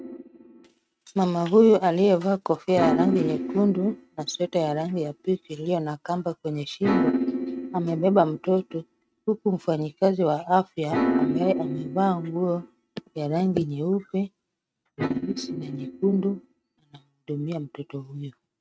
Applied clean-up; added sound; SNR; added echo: neural mask model RNNoise.